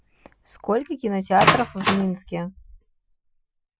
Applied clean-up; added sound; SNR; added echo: classical method Wiener filter.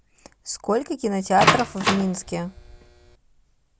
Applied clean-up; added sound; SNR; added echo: none; Door; 0 dB; none.